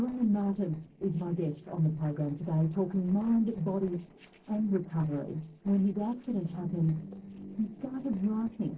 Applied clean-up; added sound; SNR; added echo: neural separator model SepFormer DNS4.